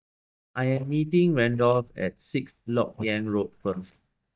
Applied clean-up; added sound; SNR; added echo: neural mask model DeepFilterNet 3.